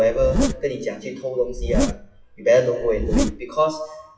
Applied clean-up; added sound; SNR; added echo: classical method WPE with log-MMSE.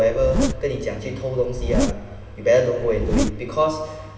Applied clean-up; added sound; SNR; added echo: none; Zipper (clothing); 3 dB; reverberation time 2.1 s.